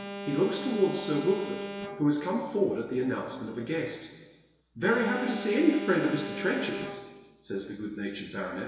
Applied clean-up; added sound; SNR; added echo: none; Alarm; 11 dB; reverberation time 1.5 s.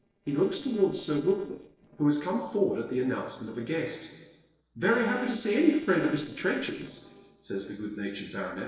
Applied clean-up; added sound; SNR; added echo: neural separator model SepFormer DNS4.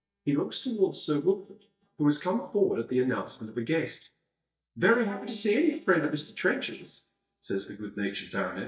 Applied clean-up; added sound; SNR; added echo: neural mask model DeepFilterNet 3.